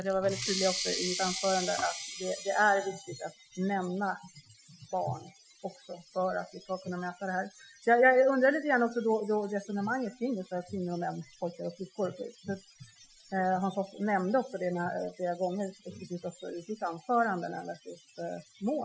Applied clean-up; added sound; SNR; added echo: classical method Wiener filter.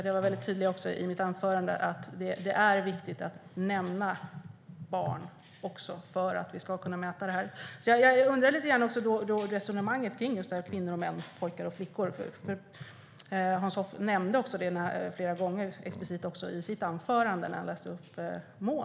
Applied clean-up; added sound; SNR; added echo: none; none; none; none.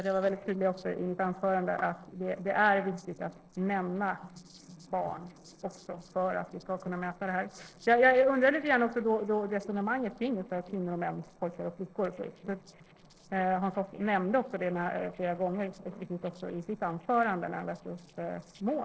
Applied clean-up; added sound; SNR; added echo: neural separator model SepFormer DNS4.